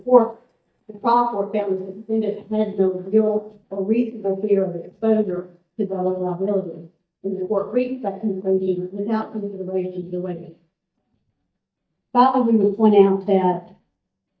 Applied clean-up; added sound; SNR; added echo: neural mask model DeepFilterNet 3.